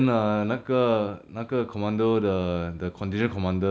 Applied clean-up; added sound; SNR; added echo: none; none; none; none.